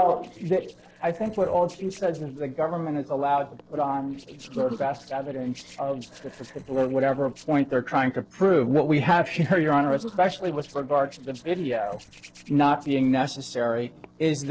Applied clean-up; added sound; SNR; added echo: neural separator model SepFormer DNS4.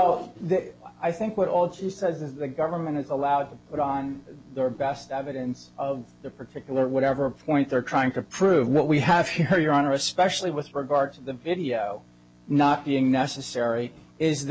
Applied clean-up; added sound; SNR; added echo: none; none; none; none.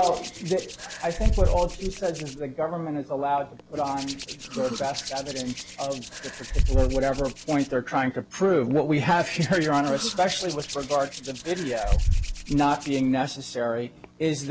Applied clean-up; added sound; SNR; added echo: none; Hands; 4 dB; none.